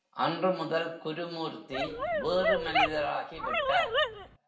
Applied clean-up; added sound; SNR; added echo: none; Dog; -3 dB; reverberation time 0.7 s.